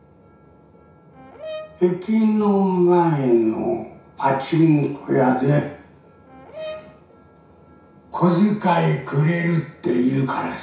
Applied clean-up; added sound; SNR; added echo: none; Brass instrument; 18 dB; reverberation time 0.6 s.